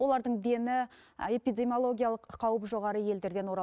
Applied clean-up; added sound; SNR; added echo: none; none; none; none.